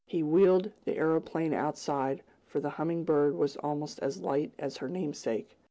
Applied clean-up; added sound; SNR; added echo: none; none; none; none.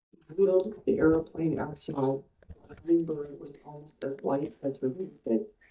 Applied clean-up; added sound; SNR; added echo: neural mask model DeepFilterNet 3.